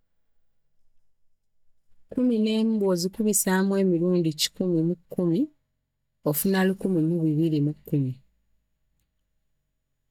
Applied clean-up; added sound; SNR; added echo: neural mask model DeepFilterNet 3.